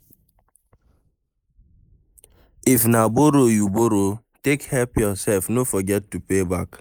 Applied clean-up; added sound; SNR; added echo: neural mask model Resemble Enhance denoiser.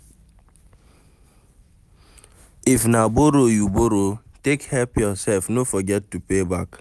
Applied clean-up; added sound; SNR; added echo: none; none; none; none.